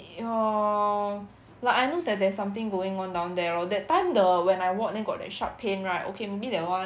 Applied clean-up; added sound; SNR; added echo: none; none; none; none.